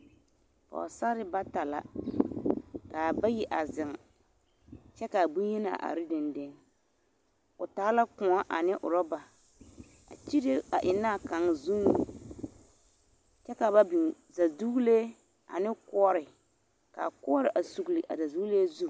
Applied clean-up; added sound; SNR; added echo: none; none; none; none.